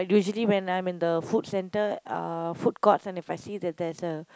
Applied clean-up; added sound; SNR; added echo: none; none; none; none.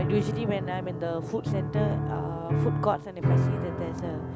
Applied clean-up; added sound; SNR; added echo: none; Piano; -4 dB; none.